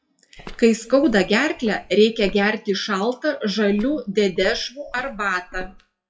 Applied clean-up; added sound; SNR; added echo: classical method WPE with log-MMSE.